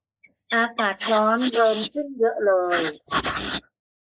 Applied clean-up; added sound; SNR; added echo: neural mask model Resemble Enhance denoiser.